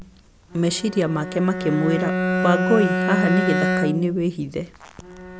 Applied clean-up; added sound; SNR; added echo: none; Bowed string instrument; 1 dB; none.